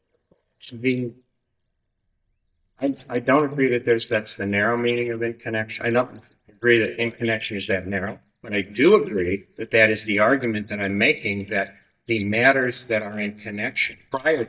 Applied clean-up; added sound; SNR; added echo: neural mask model DeepFilterNet 3.